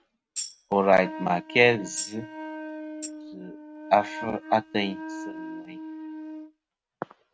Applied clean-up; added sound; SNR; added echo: neural mask model RNNoise.